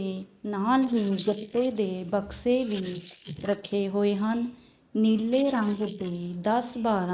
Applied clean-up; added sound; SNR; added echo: neural mask model Resemble Enhance denoiser.